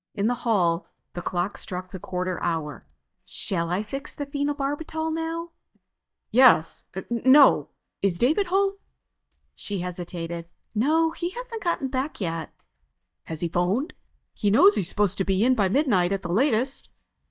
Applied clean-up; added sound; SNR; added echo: neural mask model DeepFilterNet 3.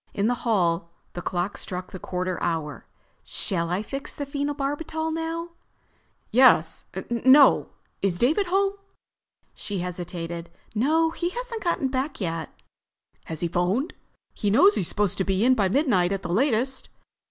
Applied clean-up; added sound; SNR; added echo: none; none; none; none.